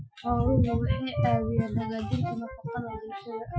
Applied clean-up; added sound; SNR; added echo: classical method Wiener filter.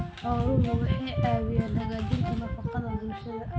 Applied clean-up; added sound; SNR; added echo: none; Brass instrument; 12 dB; none.